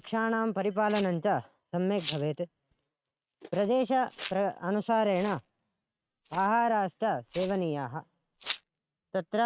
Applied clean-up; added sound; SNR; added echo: neural mask model RNNoise.